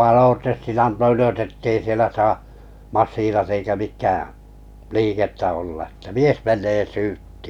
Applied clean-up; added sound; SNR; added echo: none; none; none; none.